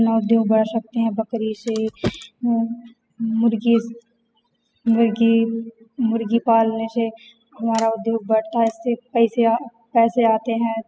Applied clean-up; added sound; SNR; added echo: classical method spectral subtraction.